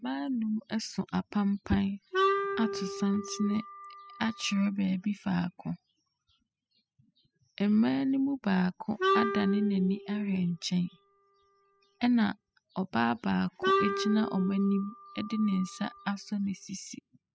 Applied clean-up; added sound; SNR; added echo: classical method spectral subtraction.